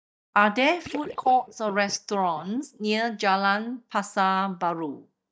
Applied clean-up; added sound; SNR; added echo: neural mask model DeepFilterNet 3.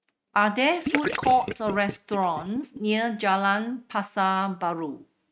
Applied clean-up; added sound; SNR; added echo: neural mask model RNNoise.